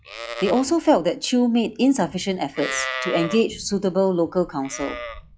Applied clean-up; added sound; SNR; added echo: classical method log-MMSE.